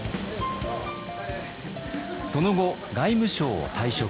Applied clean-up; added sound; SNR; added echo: none; Idling; 15 dB; none.